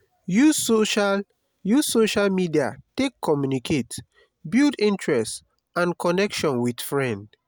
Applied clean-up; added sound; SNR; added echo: none; none; none; none.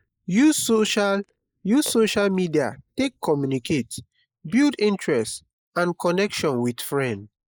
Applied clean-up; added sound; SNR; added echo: neural mask model Resemble Enhance denoiser.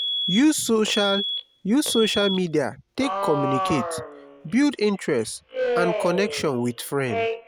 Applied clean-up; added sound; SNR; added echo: none; Alarm; 5 dB; none.